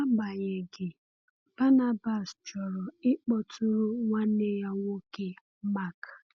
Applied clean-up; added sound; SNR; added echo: none; none; none; none.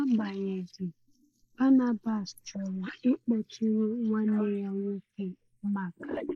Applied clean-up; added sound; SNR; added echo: neural mask model Resemble Enhance denoiser.